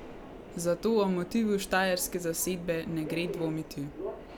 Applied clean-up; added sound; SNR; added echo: none; Subway, metro, underground; 12 dB; none.